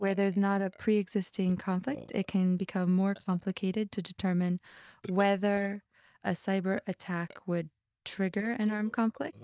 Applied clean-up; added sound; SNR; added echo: neural mask model DeepFilterNet 3.